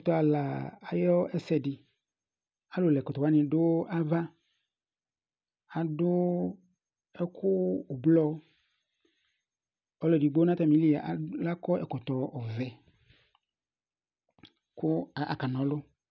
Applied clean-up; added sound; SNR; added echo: none; none; none; none.